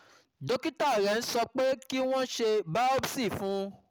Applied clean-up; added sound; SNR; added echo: none; none; none; none.